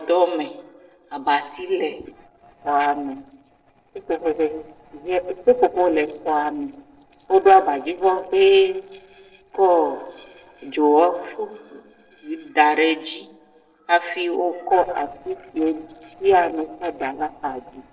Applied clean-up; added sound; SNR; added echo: neural separator model SepFormer DNS4.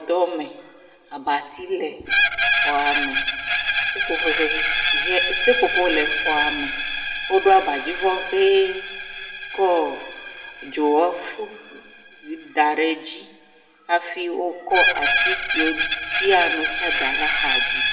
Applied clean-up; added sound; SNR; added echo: none; Screech; 1 dB; reverberation time 1.1 s.